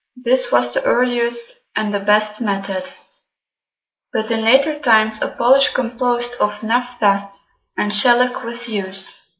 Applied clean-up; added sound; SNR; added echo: neural mask model Resemble Enhance denoiser.